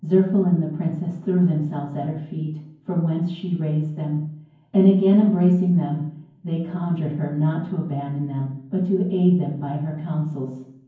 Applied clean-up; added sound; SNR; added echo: none; none; none; reverberation time 0.9 s.